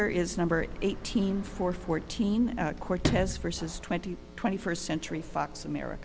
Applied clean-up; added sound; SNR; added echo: none; Sliding door; 8 dB; none.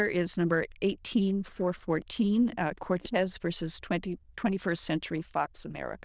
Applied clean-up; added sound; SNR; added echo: neural diffusion model UNIVERSE++.